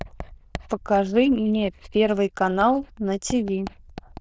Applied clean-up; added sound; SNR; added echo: neural diffusion model UNIVERSE++.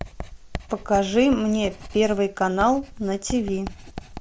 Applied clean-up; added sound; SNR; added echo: none; Writing; 13 dB; none.